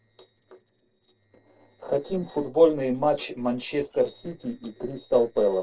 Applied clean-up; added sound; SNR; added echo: neural separator model SepFormer DNS4.